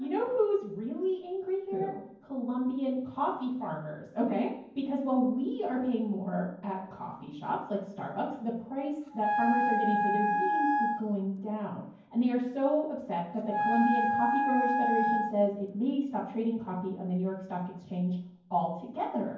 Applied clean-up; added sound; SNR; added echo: none; Wind instrument, woodwind instrument; -1 dB; reverberation time 0.9 s.